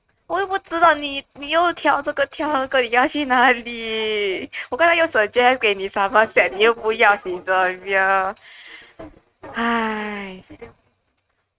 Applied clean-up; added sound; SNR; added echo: neural mask model RNNoise.